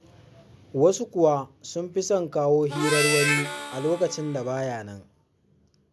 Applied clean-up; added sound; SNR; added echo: none; Harmonica; 4 dB; none.